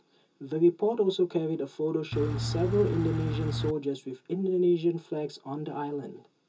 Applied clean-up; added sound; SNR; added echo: none; Engine / Truck; 1 dB; reverberation time 0.2 s.